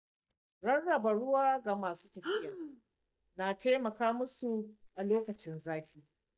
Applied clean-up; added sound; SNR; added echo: neural mask model DeepFilterNet 3.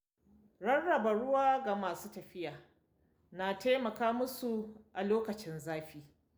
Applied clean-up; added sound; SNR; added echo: none; none; none; none.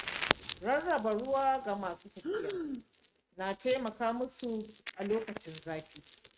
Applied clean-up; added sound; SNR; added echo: neural mask model RNNoise.